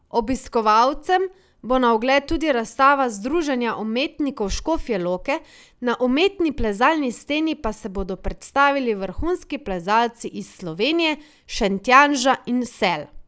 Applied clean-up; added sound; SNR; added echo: none; none; none; none.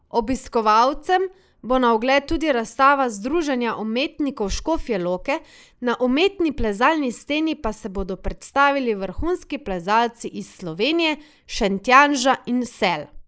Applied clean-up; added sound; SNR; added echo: neural mask model Resemble Enhance denoiser.